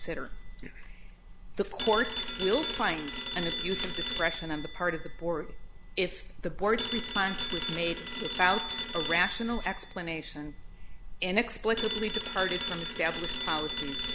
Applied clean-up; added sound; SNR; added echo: none; Telephone; 1 dB; none.